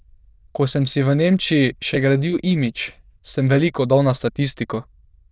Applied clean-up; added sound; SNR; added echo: neural diffusion model UNIVERSE++.